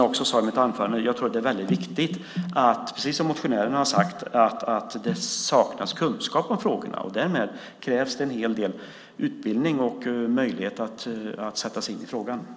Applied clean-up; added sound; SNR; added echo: none; none; none; none.